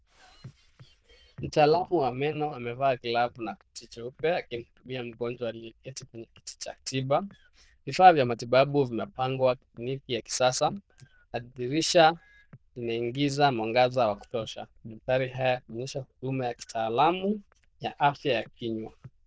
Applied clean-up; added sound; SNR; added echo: neural diffusion model UNIVERSE++.